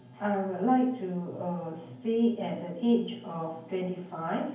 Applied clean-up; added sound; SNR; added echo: none; none; none; reverberation time 0.9 s.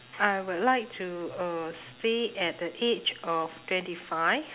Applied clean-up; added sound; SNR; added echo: none; none; none; none.